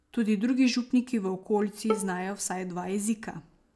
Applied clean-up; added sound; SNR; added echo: none; Bowed string instrument; 8 dB; none.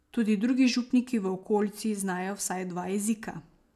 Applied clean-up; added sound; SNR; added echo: none; none; none; none.